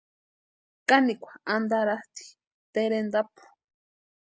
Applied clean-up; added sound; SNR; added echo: none; none; none; none.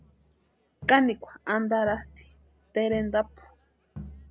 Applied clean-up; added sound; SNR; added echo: none; Crowd; 18 dB; none.